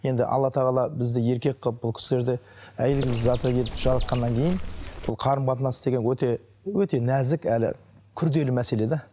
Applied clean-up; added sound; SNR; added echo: none; Bird; 5 dB; none.